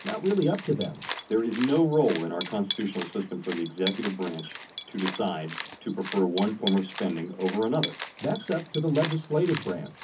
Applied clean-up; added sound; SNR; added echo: none; Cat; 7 dB; reverberation time 0.3 s.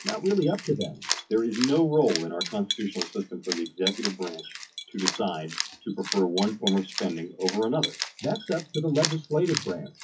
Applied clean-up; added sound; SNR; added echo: classical method WPE with log-MMSE.